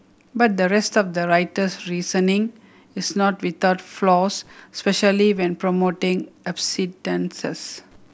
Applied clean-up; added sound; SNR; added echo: none; none; none; none.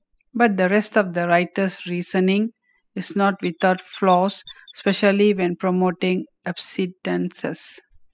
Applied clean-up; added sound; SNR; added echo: classical method spectral subtraction.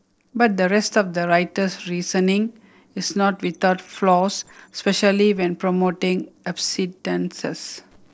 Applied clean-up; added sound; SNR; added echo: neural separator model SepFormer DNS4.